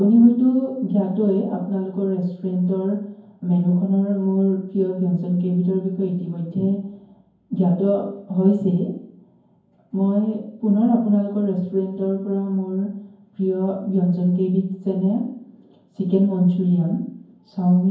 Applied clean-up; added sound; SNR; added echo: none; none; none; reverberation time 0.9 s.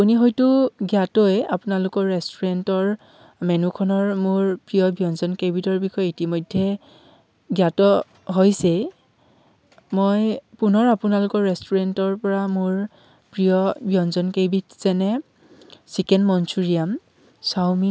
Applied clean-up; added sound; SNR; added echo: none; none; none; none.